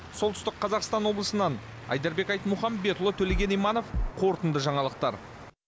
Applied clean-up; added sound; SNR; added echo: none; Bass drum; 3 dB; none.